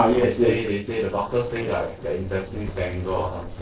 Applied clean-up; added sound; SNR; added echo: neural separator model SepFormer DNS4.